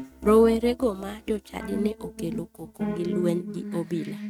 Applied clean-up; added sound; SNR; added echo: neural mask model RNNoise.